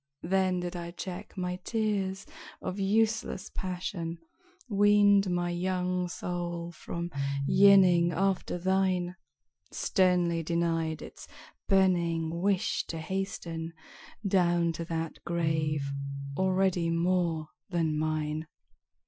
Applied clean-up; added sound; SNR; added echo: classical method Wiener filter.